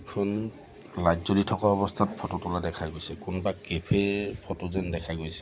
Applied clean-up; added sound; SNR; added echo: none; none; none; none.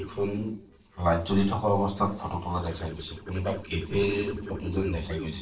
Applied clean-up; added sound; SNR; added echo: neural separator model SepFormer DNS4.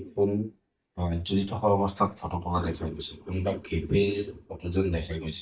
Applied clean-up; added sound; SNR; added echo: neural mask model DeepFilterNet 3.